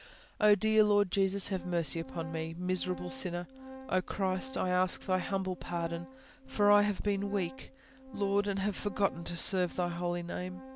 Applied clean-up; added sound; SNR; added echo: none; Organ; 17 dB; none.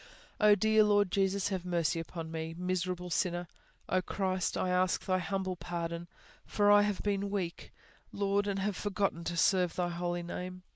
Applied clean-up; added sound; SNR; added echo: neural mask model Resemble Enhance denoiser.